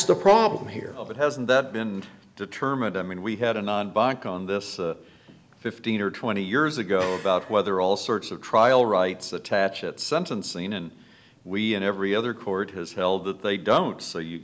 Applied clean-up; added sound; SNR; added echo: none; none; none; none.